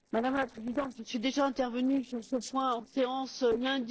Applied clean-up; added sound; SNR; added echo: neural separator model SepFormer DNS4.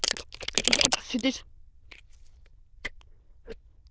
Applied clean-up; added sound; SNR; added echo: neural diffusion model UNIVERSE++.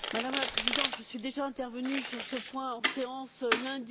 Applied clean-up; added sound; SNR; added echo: none; Domestic sounds, home sounds; -4 dB; none.